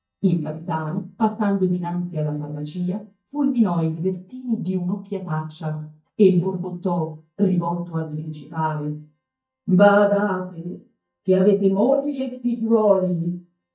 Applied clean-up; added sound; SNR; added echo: neural mask model DeepFilterNet 3.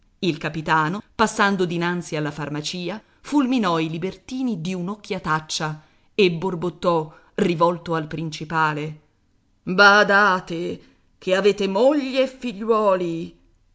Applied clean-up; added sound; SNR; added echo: none; none; none; none.